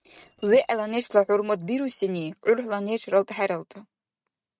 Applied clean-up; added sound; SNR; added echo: neural mask model RNNoise.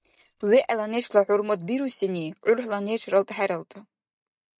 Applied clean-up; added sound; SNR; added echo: neural mask model DeepFilterNet 3.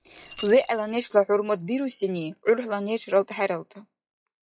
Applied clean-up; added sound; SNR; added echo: classical method log-MMSE.